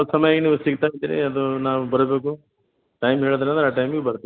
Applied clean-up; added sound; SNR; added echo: none; none; none; none.